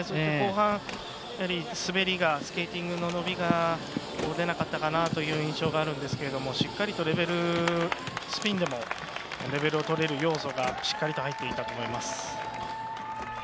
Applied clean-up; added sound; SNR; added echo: none; Printer; 17 dB; none.